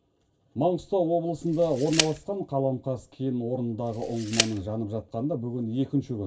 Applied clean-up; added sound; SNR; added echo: none; Tick; 7 dB; reverberation time 0.2 s.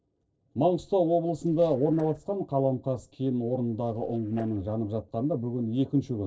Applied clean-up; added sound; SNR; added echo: neural separator model SepFormer DNS4.